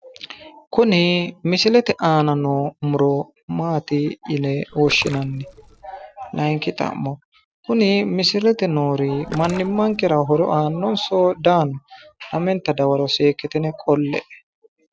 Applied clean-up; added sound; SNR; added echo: none; Splash, splatter; 18 dB; none.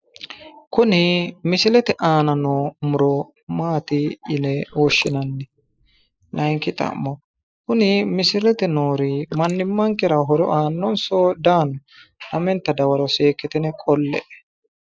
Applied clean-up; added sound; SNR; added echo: neural mask model Resemble Enhance denoiser.